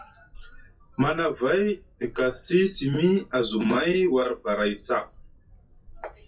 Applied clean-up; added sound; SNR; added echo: classical method WPE with log-MMSE.